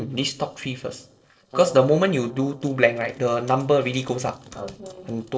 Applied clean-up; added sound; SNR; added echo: neural separator model SepFormer DNS4.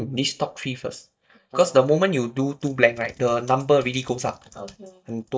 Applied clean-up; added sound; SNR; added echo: neural mask model DeepFilterNet 3.